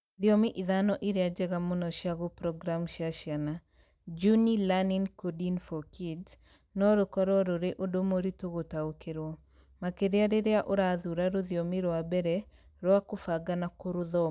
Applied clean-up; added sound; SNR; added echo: none; none; none; none.